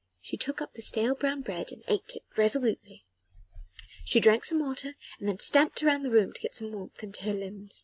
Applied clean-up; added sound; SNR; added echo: none; none; none; none.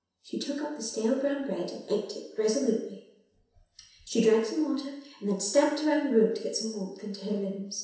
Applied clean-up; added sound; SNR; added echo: none; none; none; reverberation time 0.7 s.